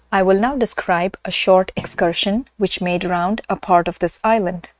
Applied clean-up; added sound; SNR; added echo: neural mask model RNNoise.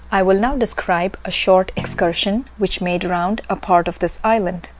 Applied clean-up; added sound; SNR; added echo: none; Thump, thud; 14 dB; none.